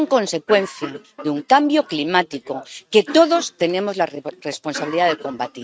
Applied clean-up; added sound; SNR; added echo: neural mask model RNNoise.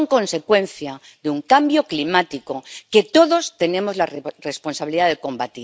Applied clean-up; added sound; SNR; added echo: none; none; none; none.